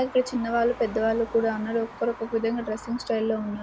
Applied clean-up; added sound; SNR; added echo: none; Traffic noise, roadway noise; 17 dB; none.